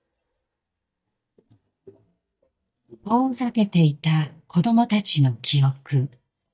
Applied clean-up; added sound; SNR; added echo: neural mask model DeepFilterNet 3.